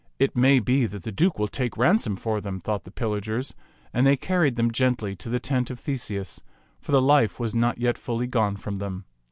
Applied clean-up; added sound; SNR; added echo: none; none; none; none.